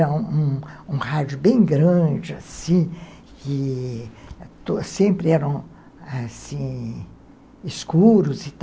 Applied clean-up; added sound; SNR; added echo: none; none; none; none.